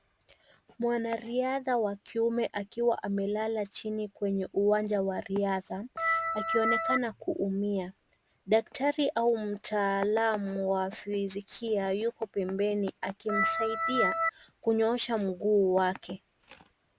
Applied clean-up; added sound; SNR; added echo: none; Organ; -1 dB; none.